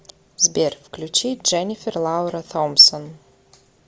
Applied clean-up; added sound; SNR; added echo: none; none; none; none.